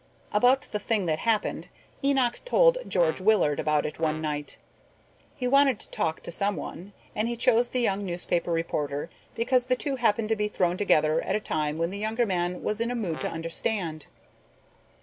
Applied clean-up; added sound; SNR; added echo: none; Brass instrument; 17 dB; none.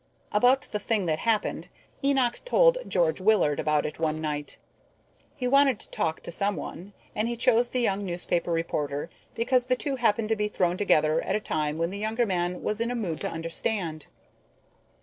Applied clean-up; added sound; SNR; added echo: neural separator model SepFormer DNS4.